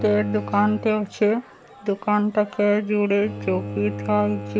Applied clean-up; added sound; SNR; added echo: none; Bowed string instrument; 12 dB; none.